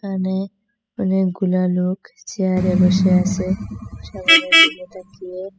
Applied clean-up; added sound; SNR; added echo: classical method spectral subtraction.